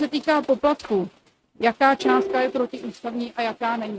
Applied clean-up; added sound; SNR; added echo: neural mask model RNNoise.